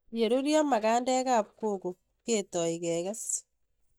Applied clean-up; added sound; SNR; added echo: neural mask model DeepFilterNet 3.